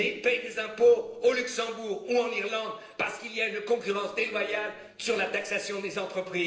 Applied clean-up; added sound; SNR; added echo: neural separator model SepFormer DNS4.